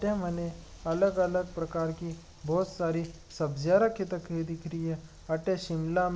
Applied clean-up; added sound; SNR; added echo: none; none; none; none.